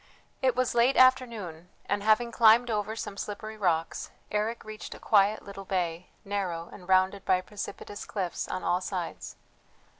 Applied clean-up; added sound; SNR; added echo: none; none; none; none.